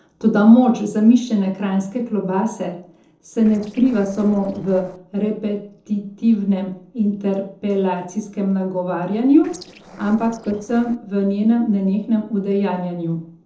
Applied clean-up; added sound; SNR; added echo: neural separator model SepFormer DNS4.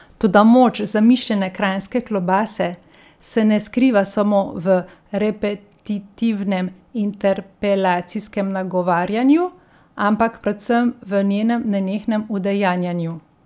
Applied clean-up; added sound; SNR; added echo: none; none; none; none.